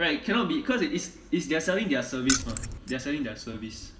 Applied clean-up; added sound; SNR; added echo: none; Keys jangling; 3 dB; reverberation time 1.6 s.